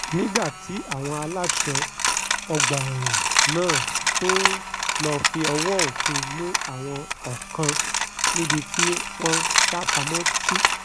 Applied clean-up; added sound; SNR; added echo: none; Coin (dropping); -4 dB; none.